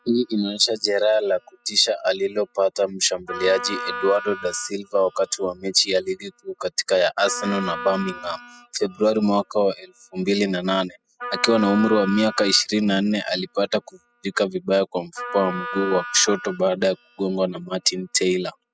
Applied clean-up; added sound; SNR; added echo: classical method spectral subtraction.